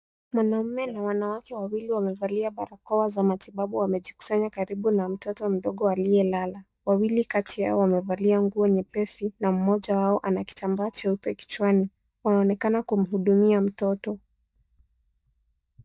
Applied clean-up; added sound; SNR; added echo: neural mask model DeepFilterNet 3.